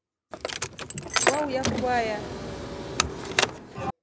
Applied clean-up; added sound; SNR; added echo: none; Car; -4 dB; none.